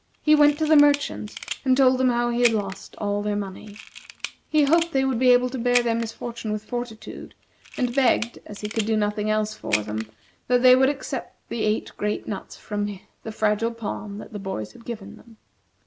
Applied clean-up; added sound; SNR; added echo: none; Camera; 13 dB; none.